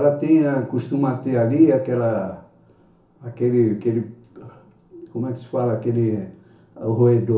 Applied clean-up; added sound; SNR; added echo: none; none; none; reverberation time 0.7 s.